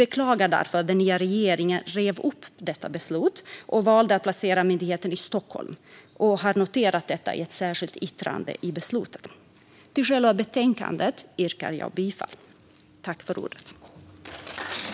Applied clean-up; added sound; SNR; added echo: none; none; none; none.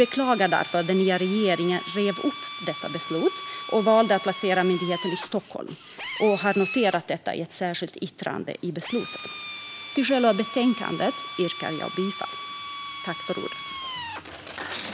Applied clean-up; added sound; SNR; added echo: none; Drill; 11 dB; none.